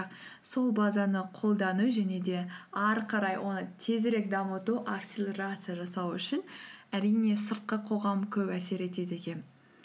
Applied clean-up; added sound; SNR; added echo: none; none; none; none.